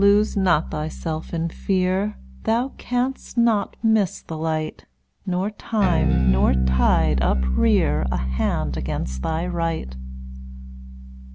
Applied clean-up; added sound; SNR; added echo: none; Bass guitar; 2 dB; none.